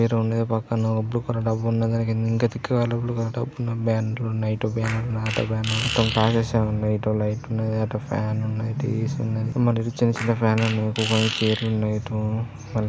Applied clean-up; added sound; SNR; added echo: none; Fart; 9 dB; none.